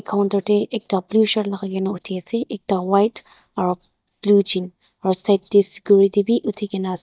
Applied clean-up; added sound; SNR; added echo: neural mask model DeepFilterNet 3.